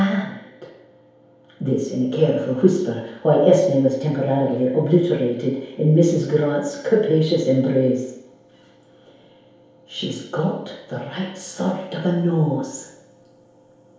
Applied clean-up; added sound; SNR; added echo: none; none; none; reverberation time 1.0 s.